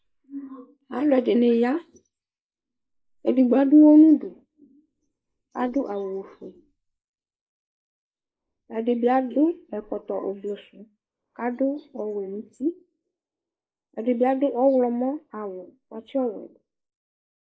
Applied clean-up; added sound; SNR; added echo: neural mask model Resemble Enhance denoiser.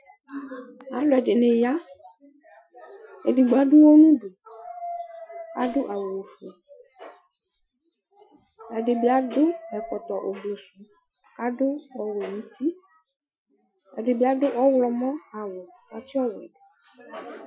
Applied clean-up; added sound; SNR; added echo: classical method Wiener filter.